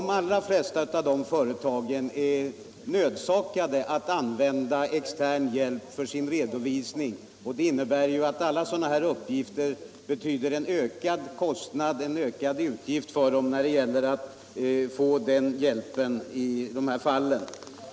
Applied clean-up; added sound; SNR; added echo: none; none; none; none.